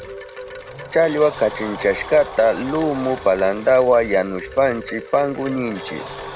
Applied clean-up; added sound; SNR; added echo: none; Wind chime + Sliding door; 13 dB; none.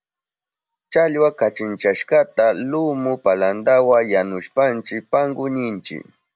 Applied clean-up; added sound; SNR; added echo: none; none; none; none.